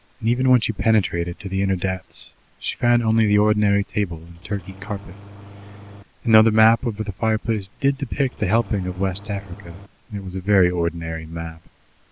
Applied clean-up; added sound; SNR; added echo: none; Engine starting; 19 dB; none.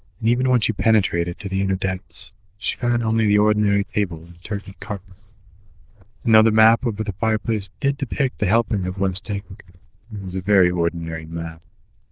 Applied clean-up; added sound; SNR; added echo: neural diffusion model UNIVERSE++.